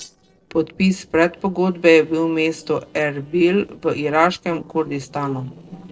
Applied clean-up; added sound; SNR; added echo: neural separator model SepFormer DNS4.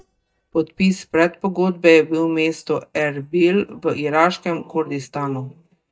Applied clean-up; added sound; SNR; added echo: neural mask model DeepFilterNet 3.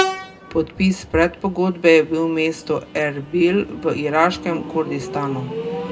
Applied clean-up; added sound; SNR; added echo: none; Train; 10 dB; reverberation time 0.2 s.